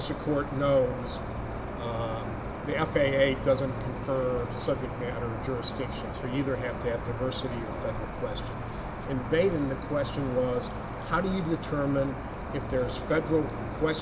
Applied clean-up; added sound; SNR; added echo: none; Cricket; 5 dB; none.